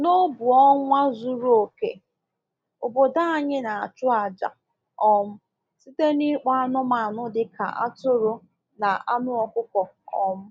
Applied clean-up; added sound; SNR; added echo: none; none; none; none.